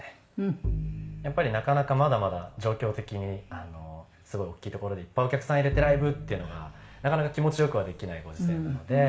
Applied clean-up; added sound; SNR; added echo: none; Bowed string instrument; 9 dB; reverberation time 1.8 s.